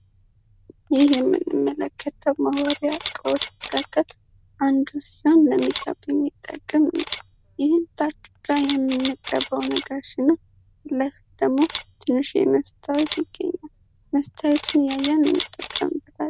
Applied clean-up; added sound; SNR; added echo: none; Camera; 14 dB; none.